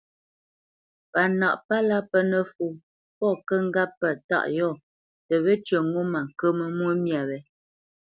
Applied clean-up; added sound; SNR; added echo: none; none; none; none.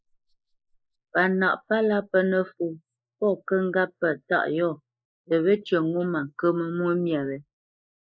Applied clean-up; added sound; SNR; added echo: neural mask model Resemble Enhance denoiser.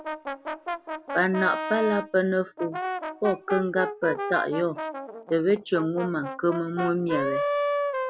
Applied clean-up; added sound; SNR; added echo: none; Brass instrument; 4 dB; none.